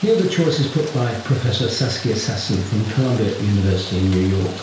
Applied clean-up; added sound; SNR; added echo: none; Rain; 17 dB; reverberation time 0.5 s.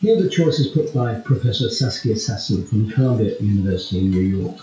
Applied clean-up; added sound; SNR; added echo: classical method WPE with log-MMSE.